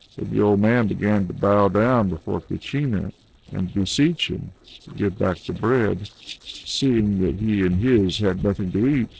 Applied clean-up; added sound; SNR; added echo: neural separator model SepFormer DNS4.